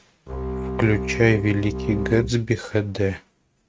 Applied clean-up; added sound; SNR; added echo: neural mask model RNNoise.